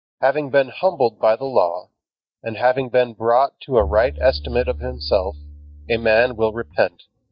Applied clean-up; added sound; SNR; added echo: neural mask model DeepFilterNet 3.